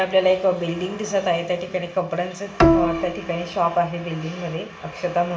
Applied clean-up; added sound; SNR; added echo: none; Bowed string instrument; -1 dB; reverberation time 1.7 s.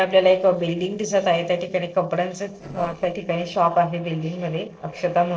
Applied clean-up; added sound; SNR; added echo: neural separator model SepFormer DNS4.